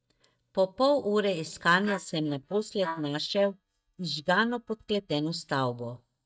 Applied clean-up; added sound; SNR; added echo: neural mask model DeepFilterNet 3.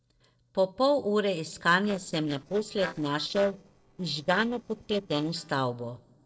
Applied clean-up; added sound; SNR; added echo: neural separator model SepFormer DNS4.